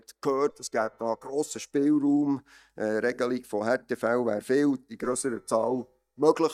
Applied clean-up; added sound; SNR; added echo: neural mask model DeepFilterNet 3.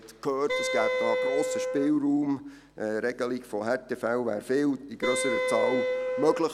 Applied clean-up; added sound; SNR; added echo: none; Wind instrument, woodwind instrument; 0 dB; none.